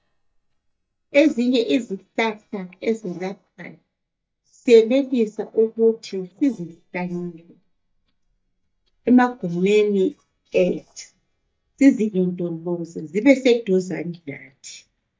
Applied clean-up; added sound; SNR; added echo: neural mask model DeepFilterNet 3.